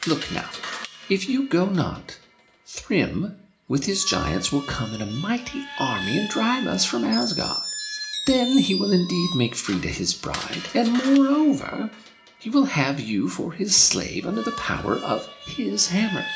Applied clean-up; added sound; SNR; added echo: none; Screech; 11 dB; reverberation time 0.4 s.